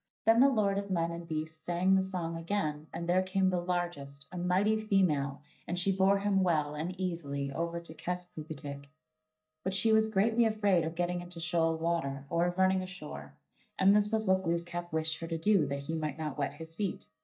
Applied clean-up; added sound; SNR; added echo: neural mask model DeepFilterNet 3.